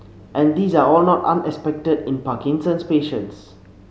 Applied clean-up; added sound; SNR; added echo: none; none; none; none.